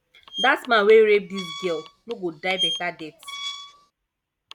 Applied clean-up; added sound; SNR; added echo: none; Squeak; 10 dB; none.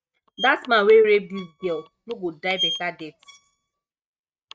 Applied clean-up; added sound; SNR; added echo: neural mask model RNNoise.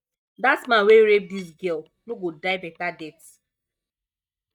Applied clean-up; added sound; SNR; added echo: neural mask model DeepFilterNet 3.